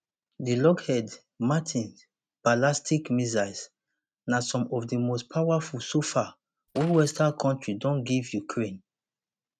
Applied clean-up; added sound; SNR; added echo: neural mask model RNNoise.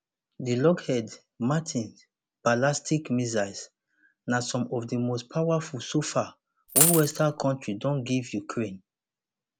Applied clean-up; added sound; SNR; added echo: none; Coin (dropping); -3 dB; none.